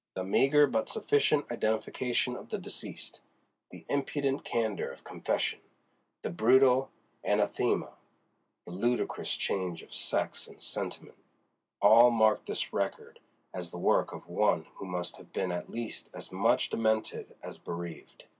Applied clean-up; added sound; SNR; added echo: none; none; none; none.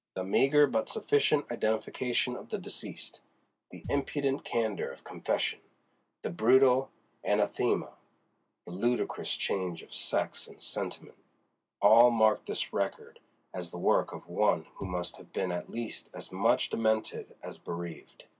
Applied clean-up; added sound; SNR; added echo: none; Thump, thud; 16 dB; none.